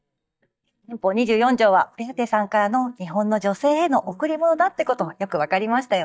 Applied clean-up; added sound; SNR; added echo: neural mask model DeepFilterNet 3.